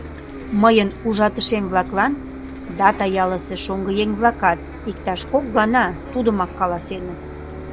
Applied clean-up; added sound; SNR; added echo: none; Bus; 12 dB; none.